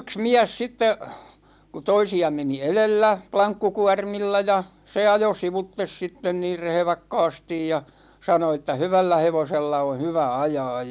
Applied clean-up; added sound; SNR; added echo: none; none; none; none.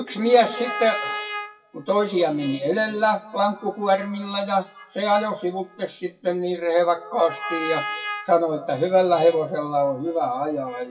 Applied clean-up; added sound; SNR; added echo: classical method WPE with log-MMSE.